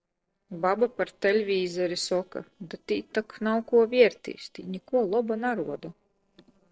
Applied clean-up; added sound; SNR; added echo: neural separator model SepFormer DNS4.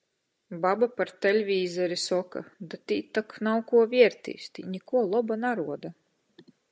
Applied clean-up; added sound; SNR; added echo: none; none; none; none.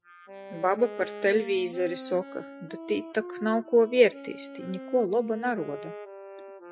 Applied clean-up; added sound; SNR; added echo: classical method Wiener filter.